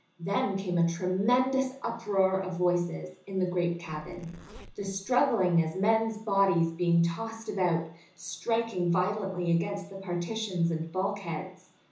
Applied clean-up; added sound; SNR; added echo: none; Zipper (clothing); 20 dB; reverberation time 0.7 s.